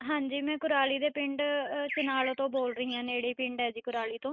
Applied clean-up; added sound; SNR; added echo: neural mask model Resemble Enhance denoiser.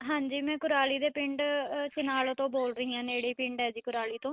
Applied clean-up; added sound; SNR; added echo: neural separator model SepFormer DNS4.